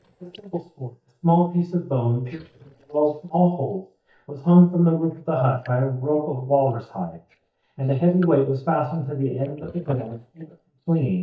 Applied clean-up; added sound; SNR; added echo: neural mask model DeepFilterNet 3.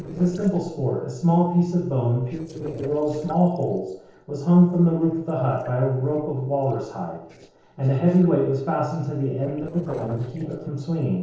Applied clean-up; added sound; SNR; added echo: neural separator model SepFormer DNS4.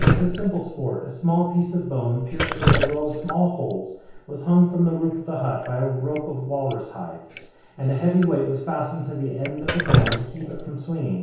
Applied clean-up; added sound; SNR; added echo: none; Drip; 3 dB; reverberation time 0.8 s.